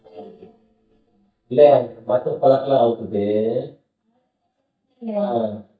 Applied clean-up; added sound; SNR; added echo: neural mask model DeepFilterNet 3.